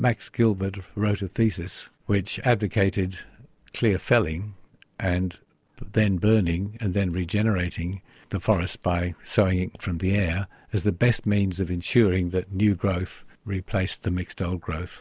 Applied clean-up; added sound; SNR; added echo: none; none; none; none.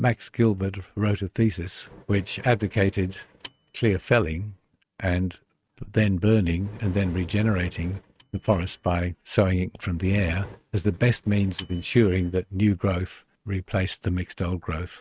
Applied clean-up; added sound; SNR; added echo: neural mask model RNNoise.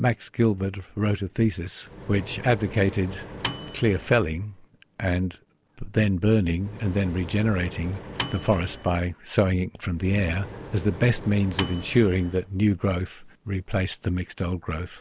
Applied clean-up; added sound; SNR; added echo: none; Microwave oven; 12 dB; none.